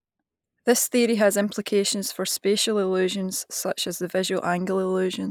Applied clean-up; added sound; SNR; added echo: neural mask model Resemble Enhance denoiser.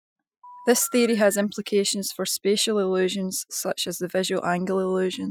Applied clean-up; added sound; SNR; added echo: classical method Wiener filter.